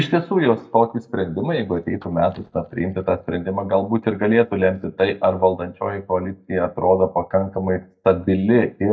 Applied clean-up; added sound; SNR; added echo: neural mask model DeepFilterNet 3.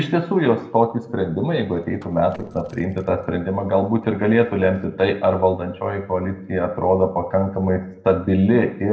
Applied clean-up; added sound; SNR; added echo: neural separator model SepFormer DNS4.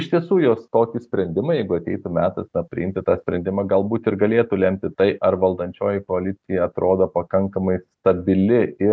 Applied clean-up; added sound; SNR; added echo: none; none; none; none.